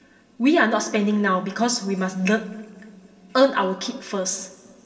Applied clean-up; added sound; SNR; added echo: none; none; none; reverberation time 2.0 s.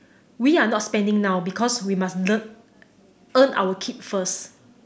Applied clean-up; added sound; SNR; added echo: none; none; none; none.